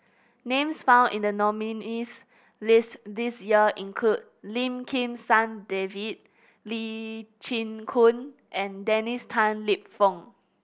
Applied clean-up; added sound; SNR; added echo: none; none; none; none.